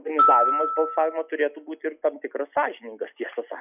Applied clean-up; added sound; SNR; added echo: classical method log-MMSE.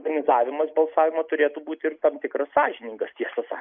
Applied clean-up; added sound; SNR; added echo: neural mask model Resemble Enhance denoiser.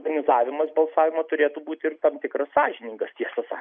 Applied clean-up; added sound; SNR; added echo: none; none; none; none.